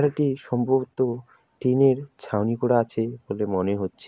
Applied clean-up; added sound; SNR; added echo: none; none; none; none.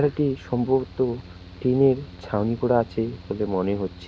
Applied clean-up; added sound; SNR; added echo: none; Mechanical fan; 18 dB; none.